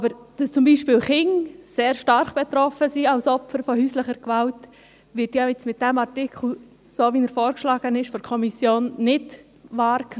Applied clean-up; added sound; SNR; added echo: none; none; none; none.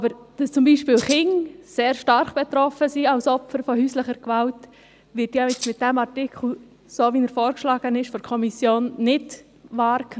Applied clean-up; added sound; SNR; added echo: none; Rattle (instrument); 10 dB; none.